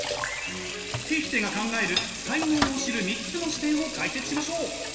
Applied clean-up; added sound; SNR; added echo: none; Sink (filling or washing) / Water tap, faucet; 5 dB; reverberation time 2.4 s.